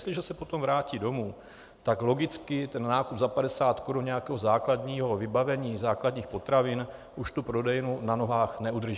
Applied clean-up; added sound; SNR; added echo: none; none; none; none.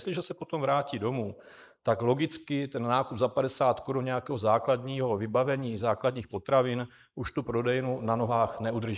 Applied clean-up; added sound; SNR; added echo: neural mask model Resemble Enhance denoiser.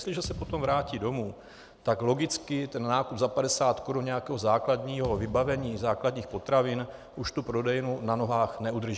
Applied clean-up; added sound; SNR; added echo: none; Thump, thud; 13 dB; none.